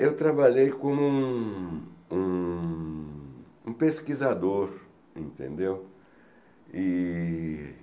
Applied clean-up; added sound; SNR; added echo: none; none; none; none.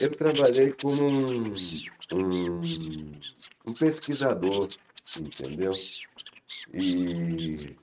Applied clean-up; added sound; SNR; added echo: neural mask model RNNoise.